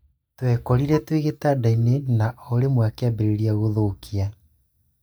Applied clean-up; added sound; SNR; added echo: neural mask model DeepFilterNet 3.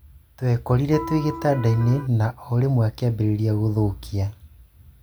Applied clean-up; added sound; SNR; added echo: none; Electric guitar; 11 dB; none.